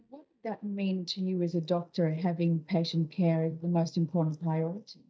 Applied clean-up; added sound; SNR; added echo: neural mask model DeepFilterNet 3.